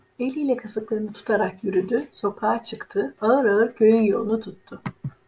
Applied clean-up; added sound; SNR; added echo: none; none; none; none.